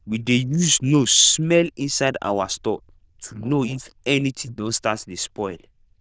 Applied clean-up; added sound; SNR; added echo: neural diffusion model UNIVERSE++.